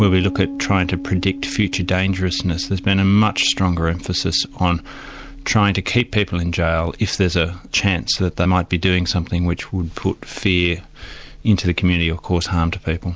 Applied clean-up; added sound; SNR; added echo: none; Piano; 17 dB; none.